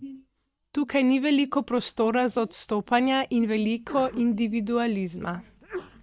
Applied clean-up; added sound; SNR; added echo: neural mask model DeepFilterNet 3.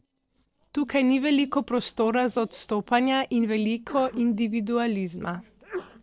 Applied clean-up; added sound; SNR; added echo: neural separator model SepFormer DNS4.